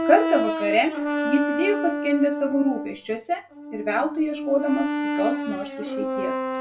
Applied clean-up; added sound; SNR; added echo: none; Brass instrument; 3 dB; reverberation time 0.2 s.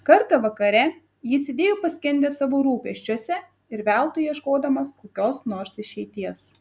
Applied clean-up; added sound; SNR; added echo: none; none; none; none.